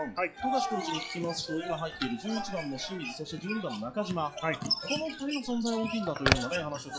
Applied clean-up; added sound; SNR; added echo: classical method log-MMSE.